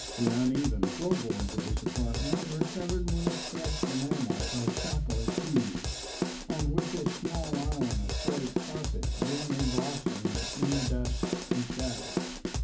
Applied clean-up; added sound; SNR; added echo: none; Drum kit; -2 dB; reverberation time 0.3 s.